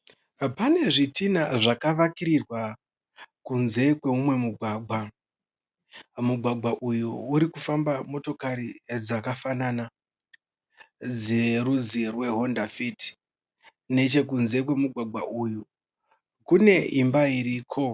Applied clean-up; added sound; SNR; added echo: none; none; none; none.